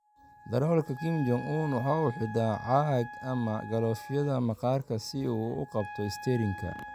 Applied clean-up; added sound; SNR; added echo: none; Wind instrument, woodwind instrument; 14 dB; none.